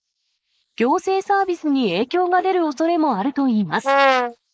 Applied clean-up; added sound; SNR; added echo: neural mask model Resemble Enhance denoiser.